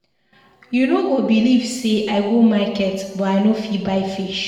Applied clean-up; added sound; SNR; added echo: none; none; none; reverberation time 1.0 s.